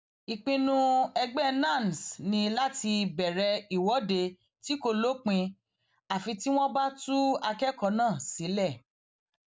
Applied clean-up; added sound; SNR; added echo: none; none; none; none.